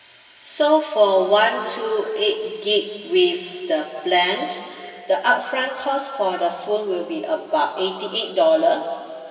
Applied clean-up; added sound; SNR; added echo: none; none; none; reverberation time 2.5 s.